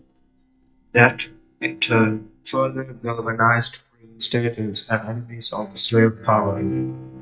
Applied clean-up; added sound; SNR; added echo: neural mask model DeepFilterNet 3.